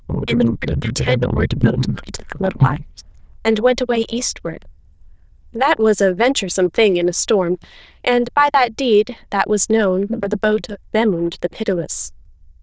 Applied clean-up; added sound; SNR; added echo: neural diffusion model UNIVERSE++.